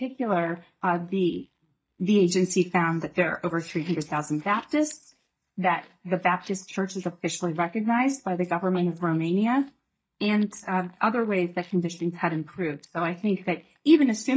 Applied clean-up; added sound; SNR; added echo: neural mask model DeepFilterNet 3.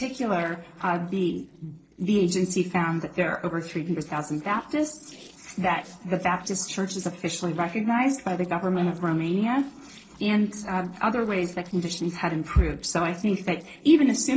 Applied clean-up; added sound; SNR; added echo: neural separator model SepFormer DNS4.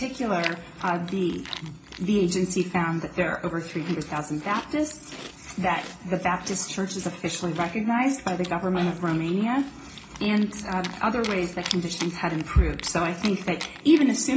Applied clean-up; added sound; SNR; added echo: none; Chewing, mastication; 15 dB; reverberation time 0.4 s.